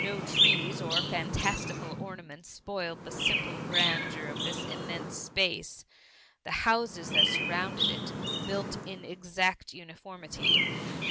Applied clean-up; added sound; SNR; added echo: none; Chirp, tweet; -3 dB; none.